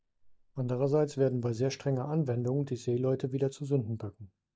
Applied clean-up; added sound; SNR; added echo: neural mask model DeepFilterNet 3.